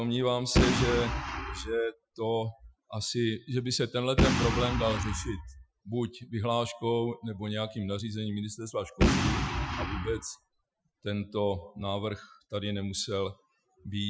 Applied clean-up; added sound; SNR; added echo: classical method Wiener filter.